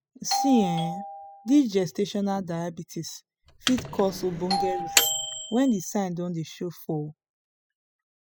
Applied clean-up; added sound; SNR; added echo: classical method spectral subtraction.